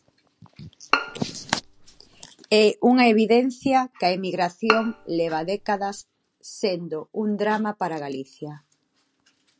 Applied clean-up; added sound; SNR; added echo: none; Bowed string instrument; 6 dB; none.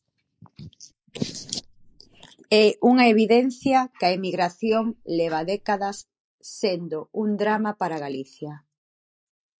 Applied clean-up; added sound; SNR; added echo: neural mask model Resemble Enhance denoiser.